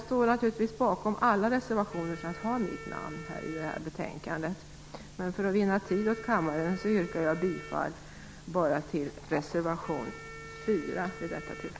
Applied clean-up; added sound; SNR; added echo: none; Wind instrument, woodwind instrument; 17 dB; none.